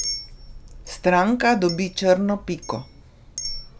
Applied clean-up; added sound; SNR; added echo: none; Chink, clink; 7 dB; none.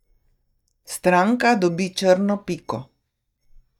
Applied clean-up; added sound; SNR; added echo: neural mask model DeepFilterNet 3.